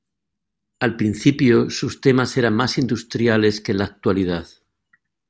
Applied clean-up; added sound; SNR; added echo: none; none; none; none.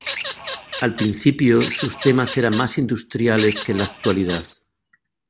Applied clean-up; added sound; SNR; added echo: none; Bird vocalization, bird call, bird song / Fowl; 8 dB; none.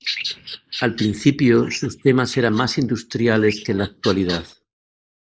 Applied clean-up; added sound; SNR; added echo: neural mask model Resemble Enhance denoiser.